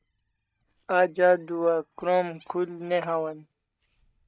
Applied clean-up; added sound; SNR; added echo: neural mask model DeepFilterNet 3.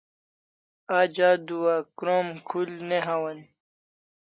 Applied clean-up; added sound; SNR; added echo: none; none; none; none.